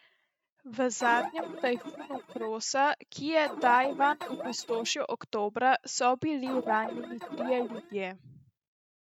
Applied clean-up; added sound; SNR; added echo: neural mask model RNNoise.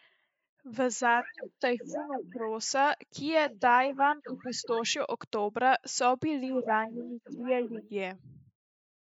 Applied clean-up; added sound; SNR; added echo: neural mask model Resemble Enhance denoiser.